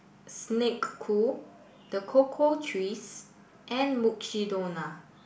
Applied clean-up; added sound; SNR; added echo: none; none; none; none.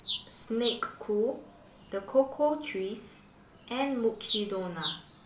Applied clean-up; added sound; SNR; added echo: none; Bird vocalization, bird call, bird song; 1 dB; none.